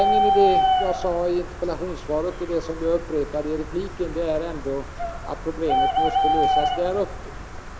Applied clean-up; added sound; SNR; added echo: none; Bird; -1 dB; none.